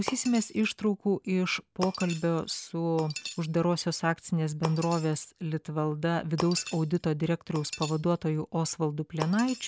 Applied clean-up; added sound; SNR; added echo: none; Shatter; 14 dB; none.